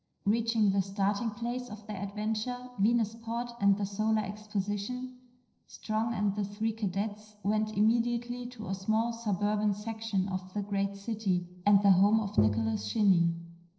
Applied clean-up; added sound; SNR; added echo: neural separator model SepFormer DNS4.